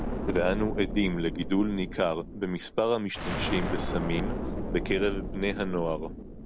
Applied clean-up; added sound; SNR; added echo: none; Explosion; 4 dB; none.